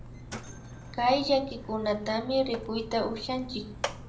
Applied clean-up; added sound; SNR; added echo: none; Mechanisms; 11 dB; reverberation time 0.5 s.